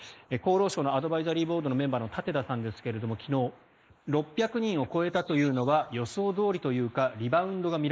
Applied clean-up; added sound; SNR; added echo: neural mask model Resemble Enhance denoiser.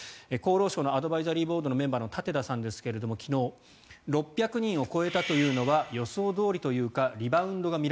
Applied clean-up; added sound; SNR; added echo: none; none; none; none.